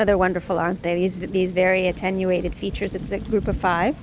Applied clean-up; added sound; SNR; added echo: none; Thunder / Rain; 12 dB; none.